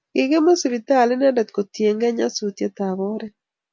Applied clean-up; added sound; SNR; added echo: none; none; none; none.